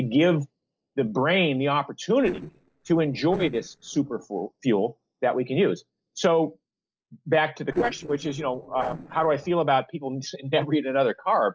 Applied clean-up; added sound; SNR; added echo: neural separator model SepFormer DNS4.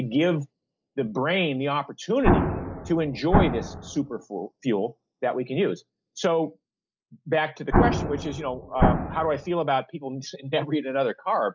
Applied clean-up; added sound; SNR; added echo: none; Explosion; -2 dB; none.